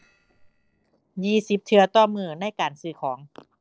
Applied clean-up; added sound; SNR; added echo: neural separator model SepFormer DNS4.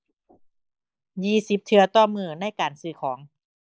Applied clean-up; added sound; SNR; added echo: neural mask model Resemble Enhance denoiser.